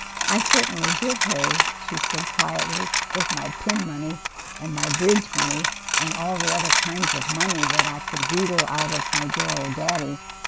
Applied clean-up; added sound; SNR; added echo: none; Coin (dropping); -3 dB; none.